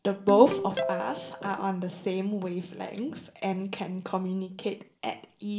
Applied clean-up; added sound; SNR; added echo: none; Ringtone; 10 dB; reverberation time 0.4 s.